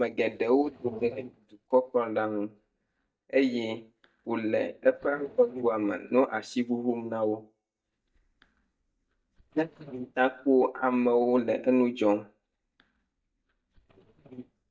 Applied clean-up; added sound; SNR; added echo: neural mask model DeepFilterNet 3.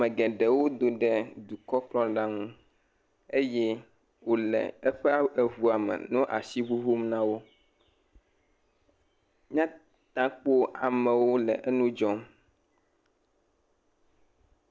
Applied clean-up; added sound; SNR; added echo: none; none; none; none.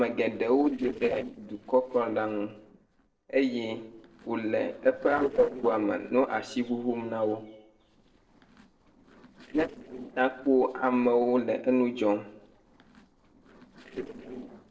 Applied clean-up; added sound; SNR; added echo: neural separator model SepFormer DNS4.